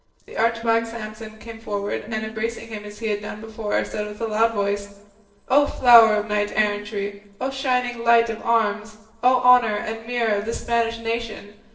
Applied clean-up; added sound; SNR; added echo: neural separator model SepFormer DNS4.